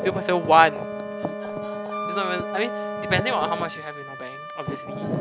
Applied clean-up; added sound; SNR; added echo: none; Brass instrument + Wind instrument, woodwind instrument; 6 dB; none.